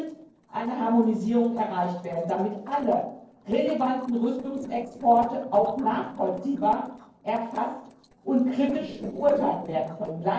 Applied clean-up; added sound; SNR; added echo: neural separator model SepFormer DNS4.